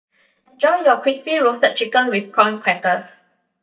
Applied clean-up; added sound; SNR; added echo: neural mask model DeepFilterNet 3.